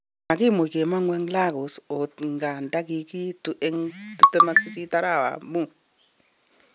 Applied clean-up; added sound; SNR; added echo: none; none; none; none.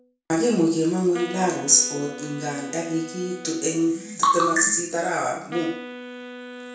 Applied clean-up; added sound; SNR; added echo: none; Wind instrument, woodwind instrument; 16 dB; reverberation time 0.5 s.